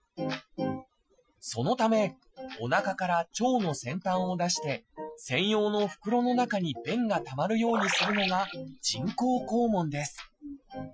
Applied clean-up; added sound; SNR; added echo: classical method Wiener filter.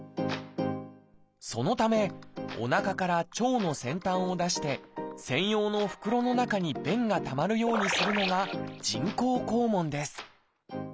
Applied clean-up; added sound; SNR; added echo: none; none; none; none.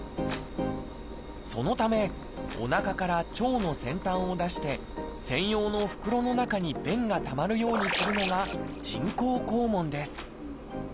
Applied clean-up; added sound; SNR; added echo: none; Engine; 11 dB; none.